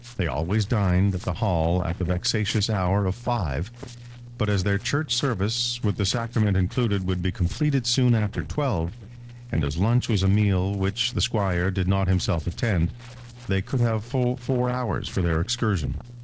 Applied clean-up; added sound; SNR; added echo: neural separator model SepFormer DNS4.